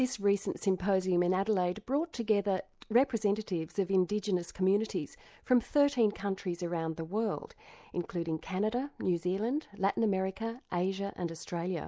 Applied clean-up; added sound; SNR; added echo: none; none; none; none.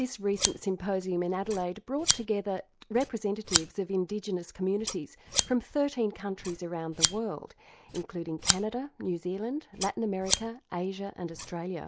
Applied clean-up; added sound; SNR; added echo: none; Scissors; 3 dB; none.